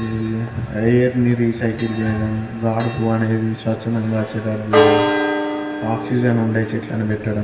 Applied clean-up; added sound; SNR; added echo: none; Church bell; 4 dB; reverberation time 1.0 s.